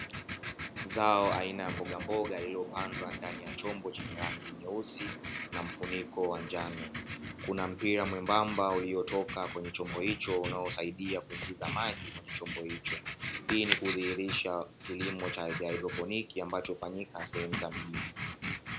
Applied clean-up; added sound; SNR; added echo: none; Writing; 3 dB; none.